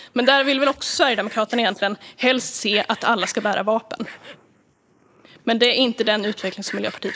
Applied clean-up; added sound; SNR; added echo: neural mask model Resemble Enhance denoiser.